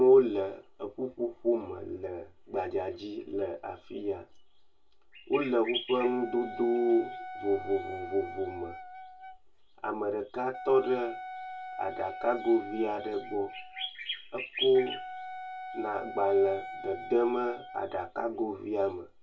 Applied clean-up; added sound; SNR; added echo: none; Wind instrument, woodwind instrument; 12 dB; reverberation time 0.1 s.